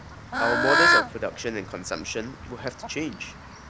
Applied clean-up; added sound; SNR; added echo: none; Bird / Fowl; -4 dB; none.